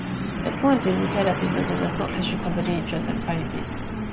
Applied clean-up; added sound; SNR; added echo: none; Truck; 1 dB; reverberation time 1.9 s.